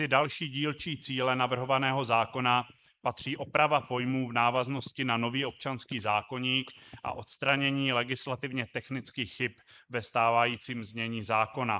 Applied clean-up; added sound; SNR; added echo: neural mask model Resemble Enhance denoiser.